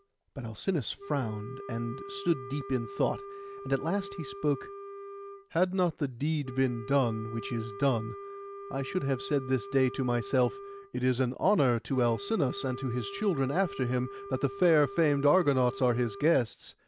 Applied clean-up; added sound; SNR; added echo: none; Wind instrument, woodwind instrument; 13 dB; none.